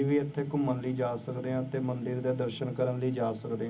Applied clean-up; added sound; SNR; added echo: none; none; none; reverberation time 0.4 s.